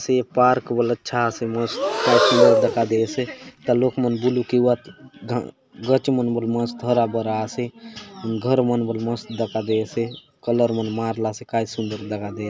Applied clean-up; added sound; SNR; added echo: none; Breathing; 1 dB; none.